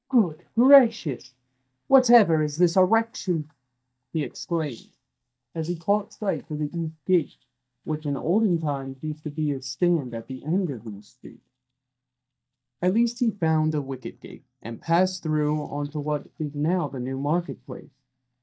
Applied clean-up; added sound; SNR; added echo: neural mask model DeepFilterNet 3.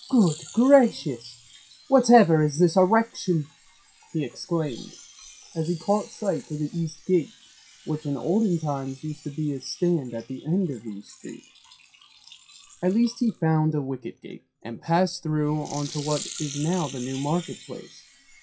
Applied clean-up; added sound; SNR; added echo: classical method WPE with log-MMSE.